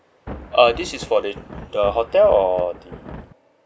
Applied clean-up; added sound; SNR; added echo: none; Thunder; 15 dB; none.